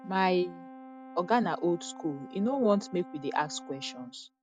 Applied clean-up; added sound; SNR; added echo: none; Brass instrument; 16 dB; none.